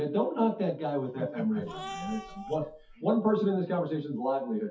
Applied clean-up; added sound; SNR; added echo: classical method WPE with log-MMSE.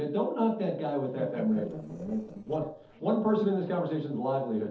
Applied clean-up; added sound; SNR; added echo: neural separator model SepFormer DNS4.